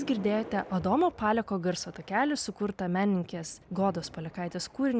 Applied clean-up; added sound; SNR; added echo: none; none; none; none.